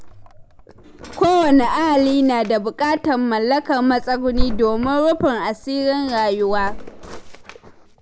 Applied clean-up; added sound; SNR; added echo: none; Drawer open or close; 9 dB; none.